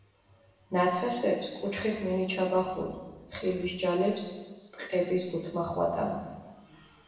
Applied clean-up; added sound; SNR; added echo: none; none; none; reverberation time 1.2 s.